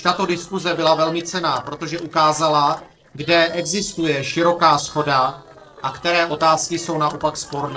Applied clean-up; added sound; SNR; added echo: neural separator model SepFormer DNS4.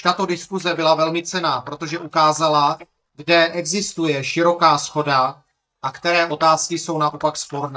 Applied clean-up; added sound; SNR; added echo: neural mask model DeepFilterNet 3.